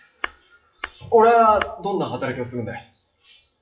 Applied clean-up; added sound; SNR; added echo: classical method WPE with log-MMSE.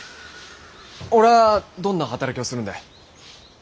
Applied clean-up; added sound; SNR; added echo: none; none; none; none.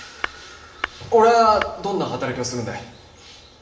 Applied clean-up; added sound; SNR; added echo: none; Tap / Glass; 12 dB; reverberation time 0.8 s.